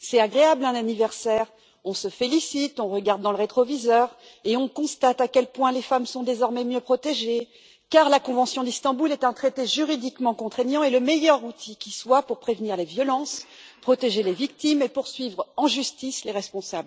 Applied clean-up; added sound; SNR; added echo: none; none; none; none.